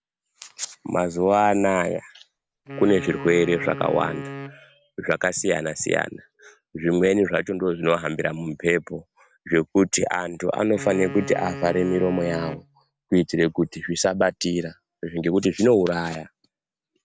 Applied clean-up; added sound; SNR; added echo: none; Wind instrument, woodwind instrument; 13 dB; none.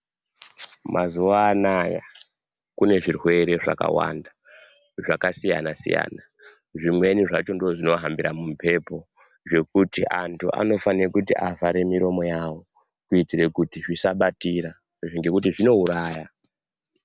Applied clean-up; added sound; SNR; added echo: none; none; none; none.